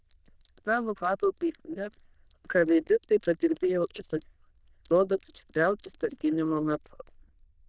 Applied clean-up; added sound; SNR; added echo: neural diffusion model UNIVERSE++.